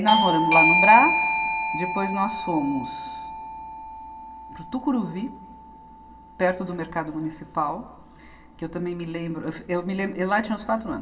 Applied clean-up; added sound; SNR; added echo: none; Bell / Doorbell; 2 dB; reverberation time 2.4 s.